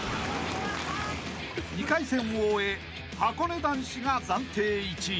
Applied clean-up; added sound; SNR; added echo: none; Cough; 12 dB; none.